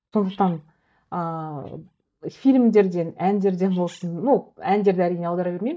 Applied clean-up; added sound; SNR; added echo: neural mask model DeepFilterNet 3.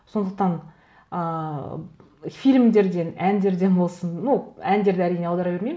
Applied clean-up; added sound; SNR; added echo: none; none; none; none.